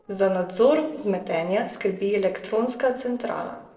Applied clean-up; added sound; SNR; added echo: neural separator model SepFormer DNS4.